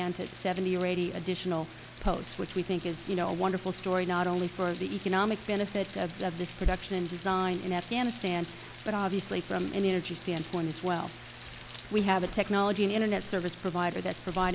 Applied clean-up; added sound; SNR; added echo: none; Rain; 17 dB; none.